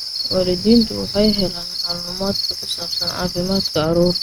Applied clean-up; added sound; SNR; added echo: neural mask model RNNoise.